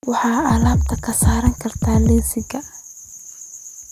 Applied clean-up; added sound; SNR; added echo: none; Drum kit; -1 dB; none.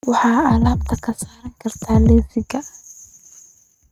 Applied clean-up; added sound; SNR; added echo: neural mask model RNNoise.